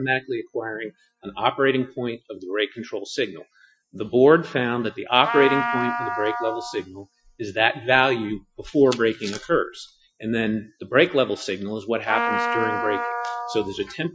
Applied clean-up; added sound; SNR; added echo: classical method Wiener filter.